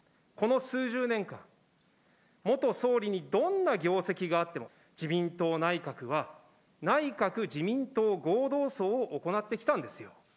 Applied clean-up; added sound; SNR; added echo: none; none; none; none.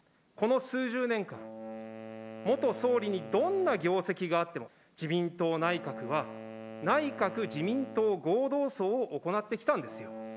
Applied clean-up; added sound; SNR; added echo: none; Wind instrument, woodwind instrument; 14 dB; none.